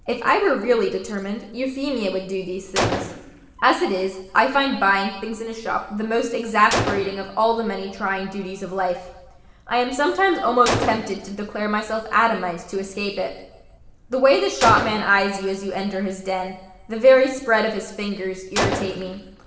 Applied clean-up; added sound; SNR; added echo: none; Gunshot, gunfire; 10 dB; reverberation time 1.0 s.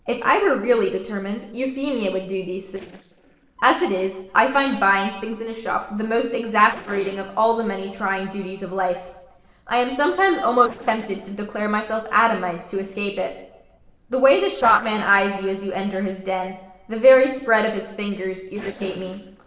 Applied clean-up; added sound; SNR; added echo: neural separator model SepFormer DNS4.